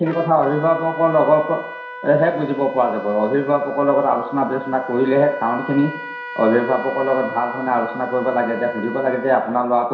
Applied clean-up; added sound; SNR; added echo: none; Trumpet; 14 dB; reverberation time 0.7 s.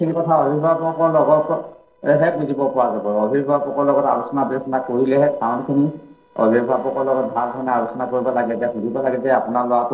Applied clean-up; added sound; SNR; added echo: neural separator model SepFormer DNS4.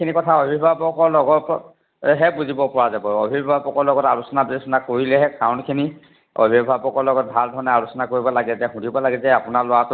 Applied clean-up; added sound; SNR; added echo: none; none; none; none.